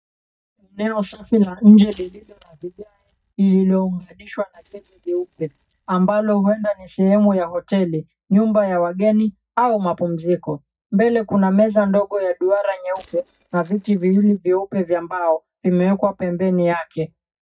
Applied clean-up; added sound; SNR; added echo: neural mask model DeepFilterNet 3.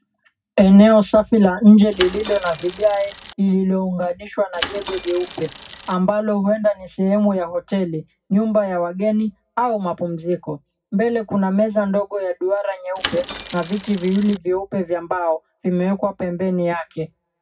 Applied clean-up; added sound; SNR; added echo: none; Mechanisms / Bicycle; 13 dB; reverberation time 0.4 s.